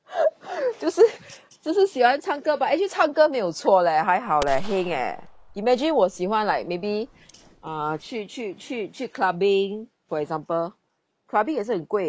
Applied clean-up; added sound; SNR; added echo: none; Gunshot, gunfire; 12 dB; none.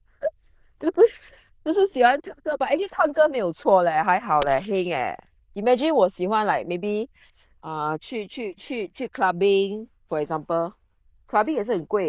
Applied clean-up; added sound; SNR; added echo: neural diffusion model UNIVERSE++.